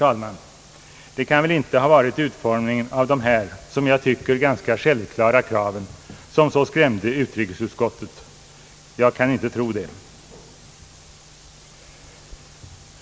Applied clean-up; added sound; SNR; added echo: none; none; none; none.